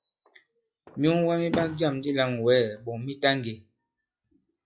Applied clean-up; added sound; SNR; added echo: classical method log-MMSE.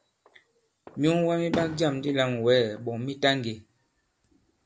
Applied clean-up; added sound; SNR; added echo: none; Fireworks; 16 dB; none.